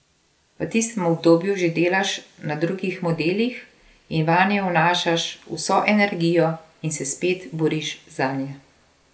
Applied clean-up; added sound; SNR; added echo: none; none; none; none.